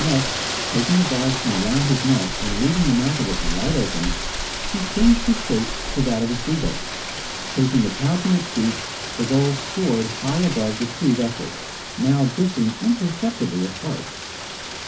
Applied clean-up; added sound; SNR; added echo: none; Rain; 5 dB; reverberation time 0.3 s.